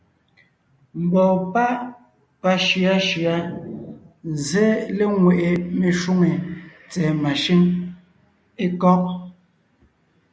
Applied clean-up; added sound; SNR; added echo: none; none; none; none.